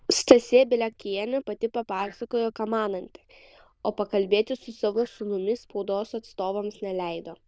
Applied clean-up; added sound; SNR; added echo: neural diffusion model UNIVERSE++.